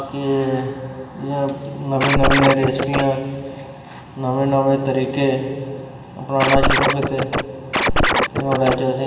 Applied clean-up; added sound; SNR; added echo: none; Scratching (performance technique); -3 dB; reverberation time 1.6 s.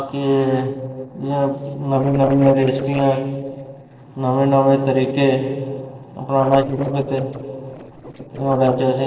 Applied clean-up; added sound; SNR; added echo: neural separator model SepFormer DNS4.